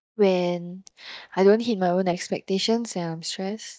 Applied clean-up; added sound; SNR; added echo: neural mask model DeepFilterNet 3.